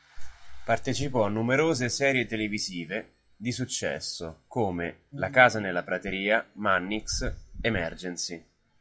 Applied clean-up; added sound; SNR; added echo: classical method WPE with log-MMSE.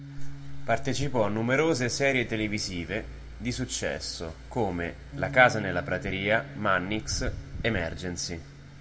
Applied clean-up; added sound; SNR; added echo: none; Bass guitar; 16 dB; reverberation time 1.4 s.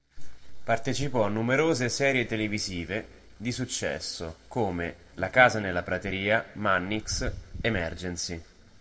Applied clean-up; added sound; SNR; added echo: neural separator model SepFormer DNS4.